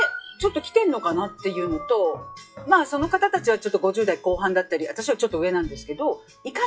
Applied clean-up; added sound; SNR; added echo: classical method WPE with log-MMSE.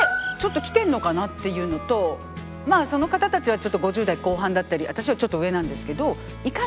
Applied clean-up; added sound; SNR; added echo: none; none; none; none.